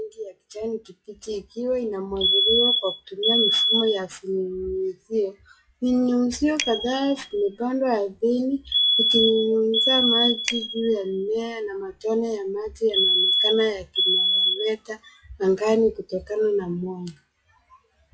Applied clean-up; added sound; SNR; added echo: classical method log-MMSE.